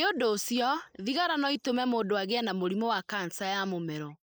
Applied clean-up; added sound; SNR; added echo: neural mask model Resemble Enhance denoiser.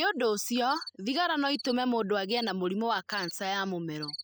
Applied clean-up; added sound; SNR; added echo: classical method spectral subtraction.